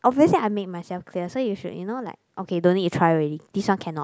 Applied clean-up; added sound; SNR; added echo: none; none; none; none.